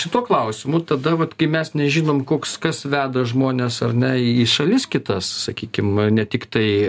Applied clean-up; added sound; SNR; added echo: none; none; none; none.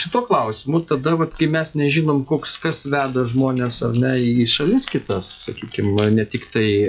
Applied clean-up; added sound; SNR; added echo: classical method log-MMSE.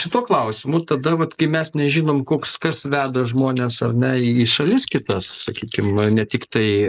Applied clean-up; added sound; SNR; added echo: neural mask model Resemble Enhance denoiser.